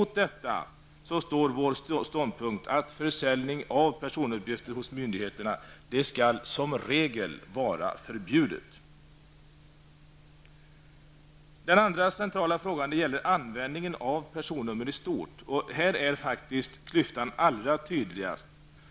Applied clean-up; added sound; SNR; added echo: none; none; none; none.